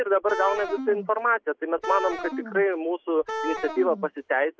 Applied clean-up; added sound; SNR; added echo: none; Wind instrument, woodwind instrument; 8 dB; none.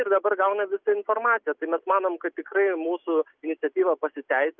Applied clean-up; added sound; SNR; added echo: none; none; none; none.